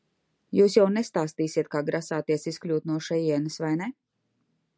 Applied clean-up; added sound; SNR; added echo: none; none; none; none.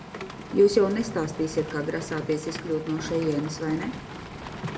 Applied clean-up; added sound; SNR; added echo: none; Rain; 10 dB; reverberation time 1.2 s.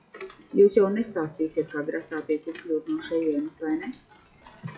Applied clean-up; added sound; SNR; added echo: classical method WPE with log-MMSE.